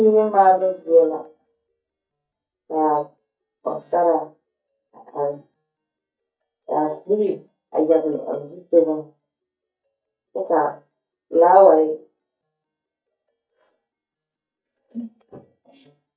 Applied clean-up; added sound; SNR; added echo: neural mask model DeepFilterNet 3.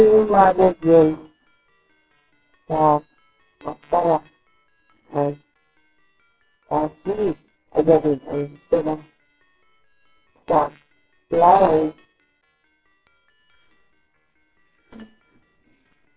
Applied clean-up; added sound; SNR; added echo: neural separator model SepFormer WHAMR!.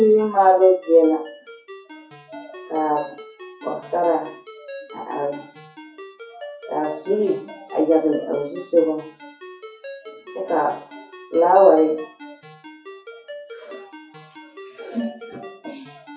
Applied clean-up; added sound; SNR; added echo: classical method WPE with log-MMSE.